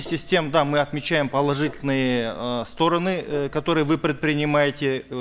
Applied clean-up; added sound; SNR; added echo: none; Gong; 19 dB; none.